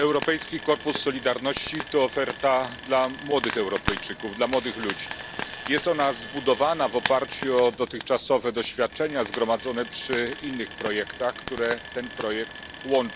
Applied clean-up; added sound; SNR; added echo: none; Frying (food); 10 dB; none.